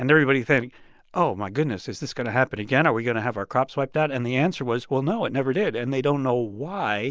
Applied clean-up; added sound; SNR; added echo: none; none; none; none.